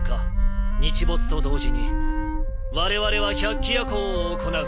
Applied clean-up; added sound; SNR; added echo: none; Wind instrument, woodwind instrument; 13 dB; none.